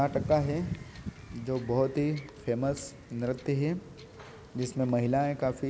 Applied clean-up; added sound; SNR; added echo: none; Wind / Ocean / Boat, Water vehicle; 13 dB; none.